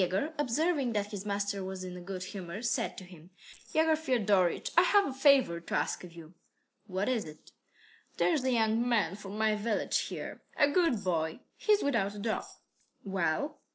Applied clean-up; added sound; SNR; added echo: neural separator model SepFormer DNS4.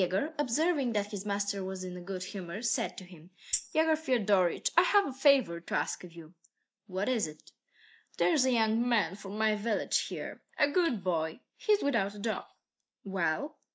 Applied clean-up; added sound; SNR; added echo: neural mask model DeepFilterNet 3.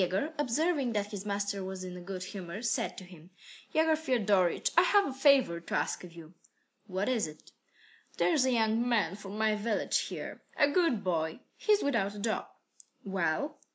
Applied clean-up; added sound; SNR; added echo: none; none; none; none.